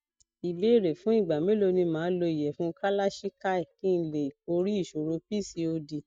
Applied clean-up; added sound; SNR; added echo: neural mask model DeepFilterNet 3.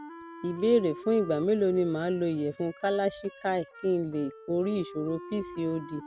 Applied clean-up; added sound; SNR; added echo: none; Wind instrument, woodwind instrument; 16 dB; none.